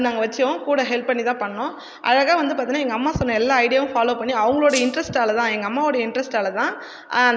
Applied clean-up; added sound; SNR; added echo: none; Rattle (instrument); 13 dB; none.